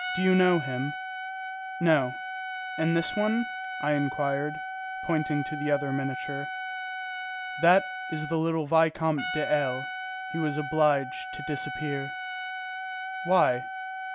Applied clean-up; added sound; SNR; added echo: none; Trumpet; 6 dB; none.